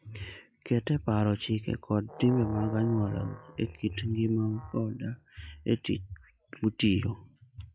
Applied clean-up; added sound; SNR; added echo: classical method log-MMSE.